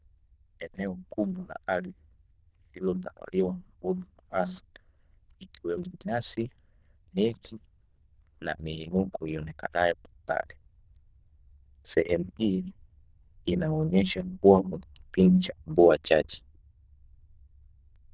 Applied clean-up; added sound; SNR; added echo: neural diffusion model UNIVERSE++.